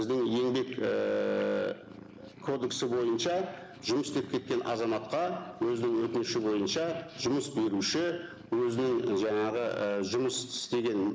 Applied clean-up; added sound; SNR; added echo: none; Purr; 19 dB; none.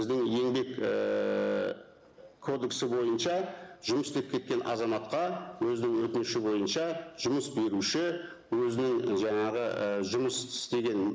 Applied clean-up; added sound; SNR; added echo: none; none; none; none.